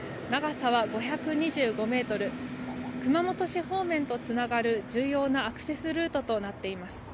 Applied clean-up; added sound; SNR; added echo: none; none; none; none.